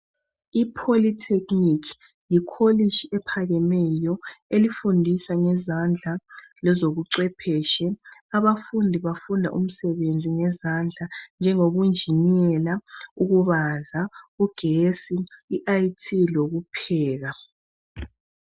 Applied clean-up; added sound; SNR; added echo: none; none; none; none.